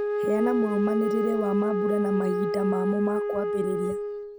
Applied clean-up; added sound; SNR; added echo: none; Wind instrument, woodwind instrument; -1 dB; none.